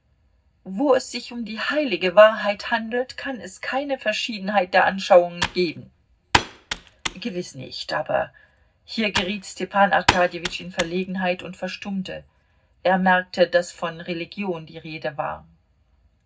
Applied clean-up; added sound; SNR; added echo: none; Computer keyboard; 6 dB; reverberation time 0.4 s.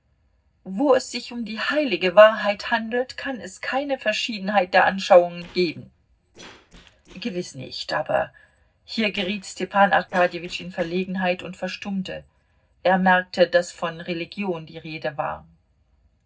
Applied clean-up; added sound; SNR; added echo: neural separator model SepFormer DNS4.